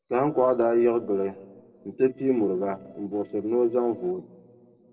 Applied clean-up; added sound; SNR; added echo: neural separator model SepFormer DNS4.